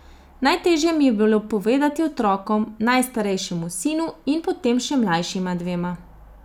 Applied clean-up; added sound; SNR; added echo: none; none; none; none.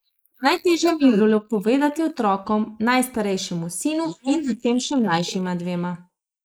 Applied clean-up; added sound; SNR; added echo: neural mask model Resemble Enhance denoiser.